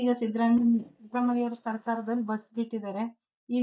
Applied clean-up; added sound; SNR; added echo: neural mask model DeepFilterNet 3.